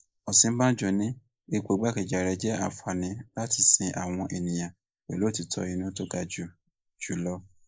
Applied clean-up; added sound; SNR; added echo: neural mask model Resemble Enhance denoiser.